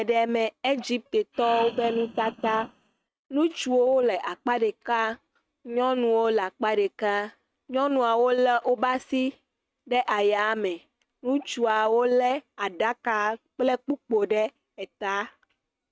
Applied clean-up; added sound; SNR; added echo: neural mask model RNNoise.